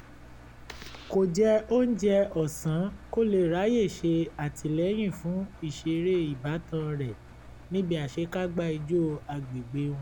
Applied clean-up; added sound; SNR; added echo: none; Engine; 19 dB; none.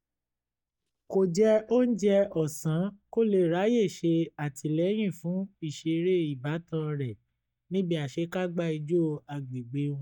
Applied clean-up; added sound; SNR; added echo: neural mask model DeepFilterNet 3.